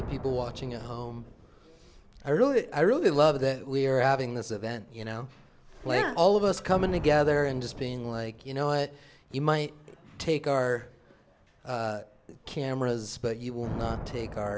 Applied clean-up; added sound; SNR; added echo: none; Thunder; 15 dB; none.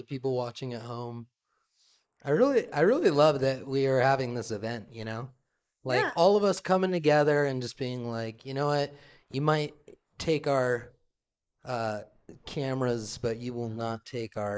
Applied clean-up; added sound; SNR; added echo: neural mask model Resemble Enhance denoiser.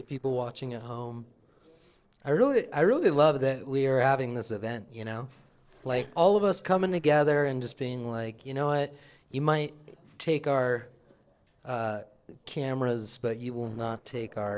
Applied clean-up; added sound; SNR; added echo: neural separator model SepFormer DNS4.